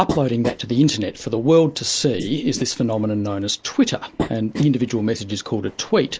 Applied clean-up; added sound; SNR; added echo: neural mask model Resemble Enhance denoiser.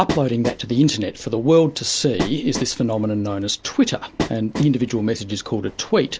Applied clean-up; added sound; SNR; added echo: none; Train; 12 dB; none.